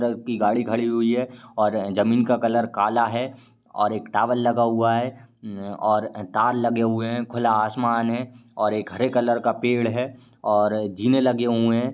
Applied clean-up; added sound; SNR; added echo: none; none; none; none.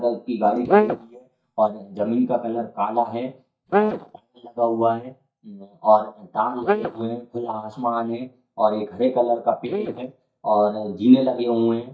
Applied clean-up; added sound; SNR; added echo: neural mask model DeepFilterNet 3.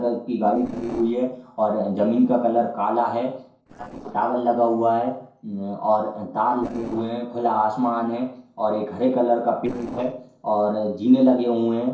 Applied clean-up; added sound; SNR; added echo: neural separator model SepFormer DNS4.